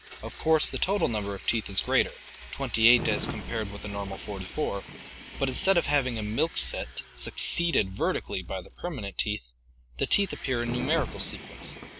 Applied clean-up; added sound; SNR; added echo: none; Domestic sounds, home sounds + Thunder; 12 dB; none.